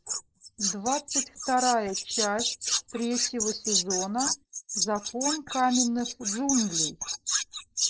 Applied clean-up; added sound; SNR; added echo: neural mask model Resemble Enhance denoiser.